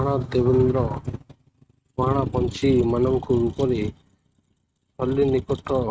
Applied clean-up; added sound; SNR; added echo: neural mask model RNNoise.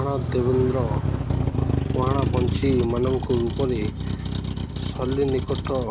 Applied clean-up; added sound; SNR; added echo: none; Motor vehicle (road); -1 dB; none.